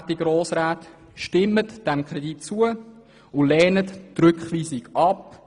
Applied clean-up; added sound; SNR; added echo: none; none; none; none.